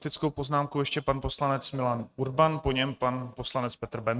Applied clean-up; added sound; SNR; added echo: neural mask model RNNoise.